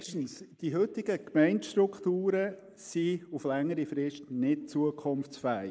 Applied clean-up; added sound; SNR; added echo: neural mask model Resemble Enhance denoiser.